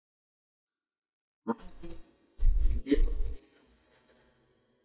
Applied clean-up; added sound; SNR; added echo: neural mask model DeepFilterNet 3.